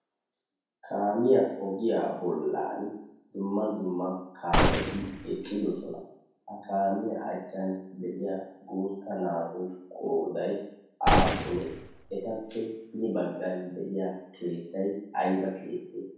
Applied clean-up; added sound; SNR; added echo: none; Gunshot, gunfire; -3 dB; reverberation time 0.7 s.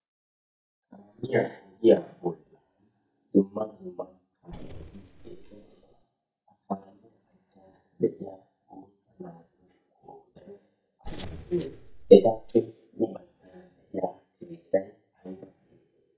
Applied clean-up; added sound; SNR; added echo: neural mask model DeepFilterNet 3.